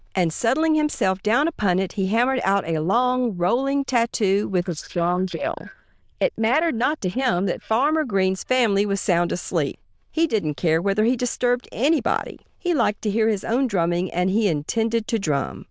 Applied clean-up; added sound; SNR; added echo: neural diffusion model UNIVERSE++.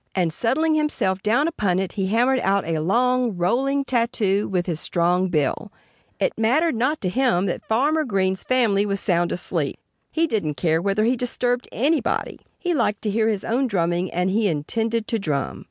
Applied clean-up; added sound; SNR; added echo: none; none; none; none.